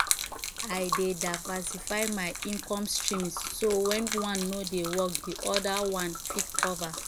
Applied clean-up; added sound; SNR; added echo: none; Gurgling / Liquid; 3 dB; none.